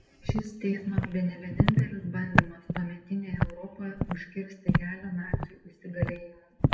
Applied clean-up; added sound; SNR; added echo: none; Walk, footsteps; -3 dB; reverberation time 0.8 s.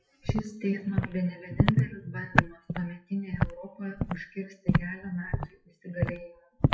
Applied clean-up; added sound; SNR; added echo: classical method WPE with log-MMSE.